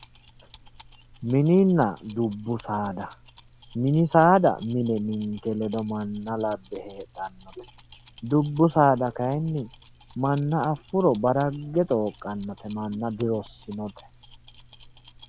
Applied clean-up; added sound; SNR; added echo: none; Keys jangling; 12 dB; none.